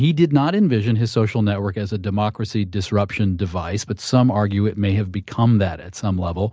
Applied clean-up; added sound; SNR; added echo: none; none; none; none.